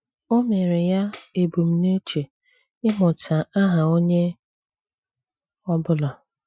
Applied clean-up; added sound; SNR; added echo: classical method Wiener filter.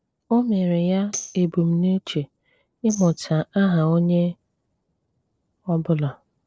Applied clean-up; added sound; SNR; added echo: neural separator model SepFormer DNS4.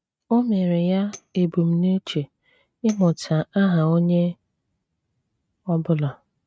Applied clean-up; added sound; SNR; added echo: neural mask model RNNoise.